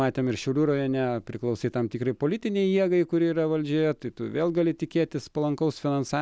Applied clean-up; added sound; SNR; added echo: none; none; none; none.